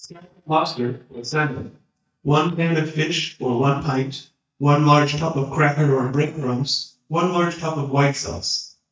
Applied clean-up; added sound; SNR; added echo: neural mask model DeepFilterNet 3.